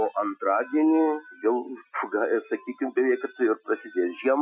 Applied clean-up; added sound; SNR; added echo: classical method Wiener filter.